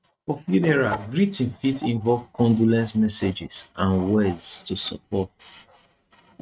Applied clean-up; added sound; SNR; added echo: neural mask model RNNoise.